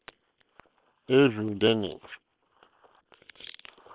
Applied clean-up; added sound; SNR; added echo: neural separator model SepFormer WHAM!.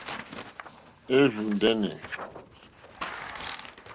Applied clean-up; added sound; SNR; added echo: none; Tearing; 12 dB; none.